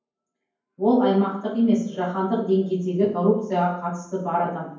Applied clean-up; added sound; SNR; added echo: none; none; none; reverberation time 0.9 s.